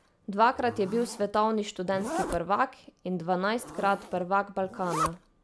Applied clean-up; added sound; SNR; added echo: none; Zipper (clothing); 10 dB; none.